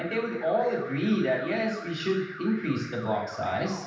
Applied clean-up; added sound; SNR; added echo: none; Alarm; 14 dB; reverberation time 0.8 s.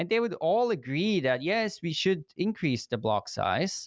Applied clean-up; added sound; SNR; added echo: none; none; none; none.